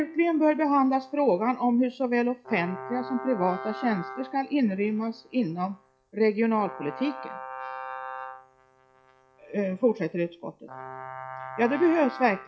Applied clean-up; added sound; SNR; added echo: classical method log-MMSE.